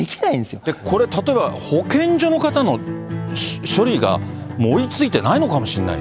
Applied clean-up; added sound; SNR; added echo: none; Acoustic guitar; 10 dB; none.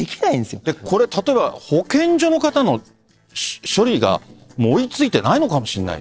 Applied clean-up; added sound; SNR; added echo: neural separator model SepFormer DNS4.